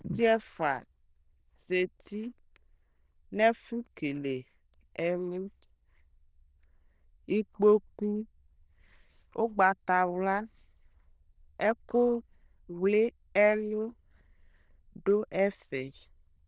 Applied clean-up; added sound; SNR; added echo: neural diffusion model UNIVERSE++.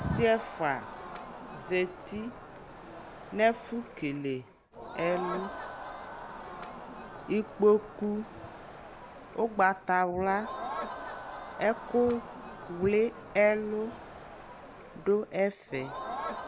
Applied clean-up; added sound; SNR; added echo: none; Crowd; 11 dB; none.